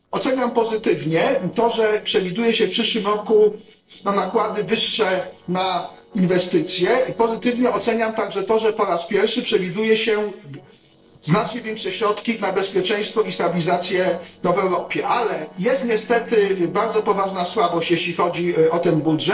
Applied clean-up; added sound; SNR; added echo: neural separator model SepFormer DNS4.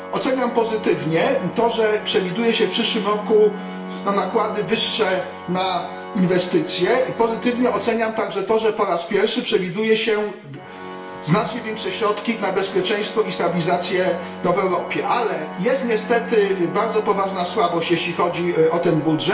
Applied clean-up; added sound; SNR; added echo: none; Organ; 12 dB; reverberation time 0.8 s.